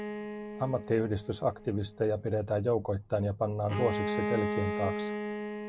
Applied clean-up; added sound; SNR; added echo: none; Bowed string instrument; 5 dB; none.